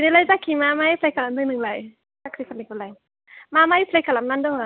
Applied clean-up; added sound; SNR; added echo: none; none; none; none.